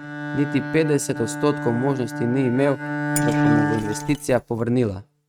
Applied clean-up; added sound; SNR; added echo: neural mask model RNNoise.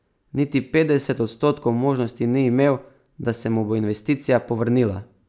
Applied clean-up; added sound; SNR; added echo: none; none; none; none.